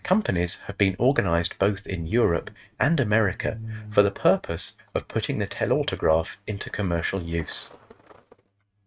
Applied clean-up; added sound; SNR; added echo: neural mask model RNNoise.